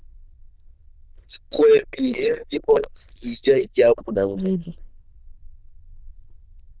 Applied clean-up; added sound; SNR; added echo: neural diffusion model UNIVERSE++.